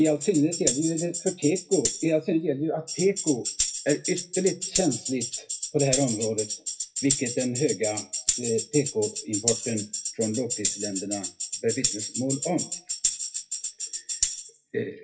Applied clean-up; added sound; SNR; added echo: classical method WPE with log-MMSE.